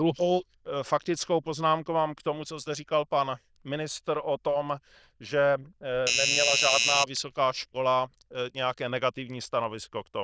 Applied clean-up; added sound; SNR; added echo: neural diffusion model UNIVERSE++.